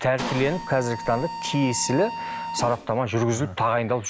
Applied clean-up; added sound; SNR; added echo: none; Mechanisms; 10 dB; none.